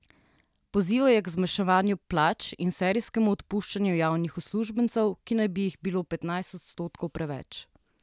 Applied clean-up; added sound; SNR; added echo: none; none; none; none.